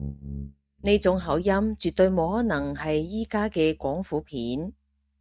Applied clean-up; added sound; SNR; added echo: neural mask model RNNoise.